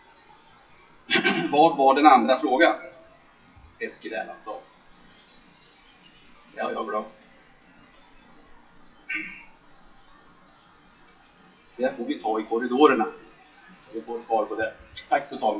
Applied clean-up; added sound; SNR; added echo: classical method WPE with log-MMSE.